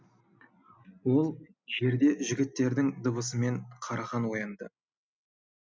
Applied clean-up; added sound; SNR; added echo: none; none; none; none.